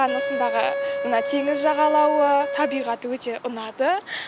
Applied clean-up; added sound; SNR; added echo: none; Wind instrument, woodwind instrument; 5 dB; none.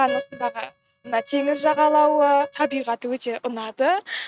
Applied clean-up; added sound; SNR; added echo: neural mask model RNNoise.